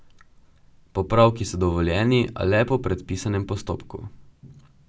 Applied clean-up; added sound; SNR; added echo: none; none; none; none.